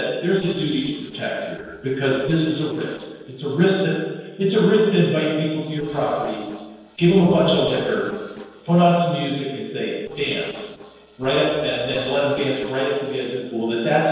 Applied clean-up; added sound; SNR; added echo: neural separator model SepFormer DNS4.